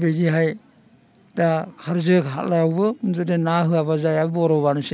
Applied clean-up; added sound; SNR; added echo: none; none; none; none.